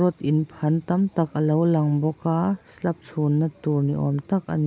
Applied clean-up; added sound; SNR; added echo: none; none; none; none.